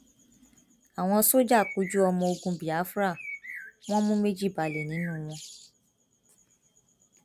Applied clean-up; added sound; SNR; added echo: none; Bird; 14 dB; none.